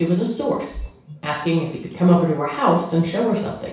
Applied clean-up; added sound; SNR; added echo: none; Bird vocalization, bird call, bird song; 20 dB; reverberation time 0.7 s.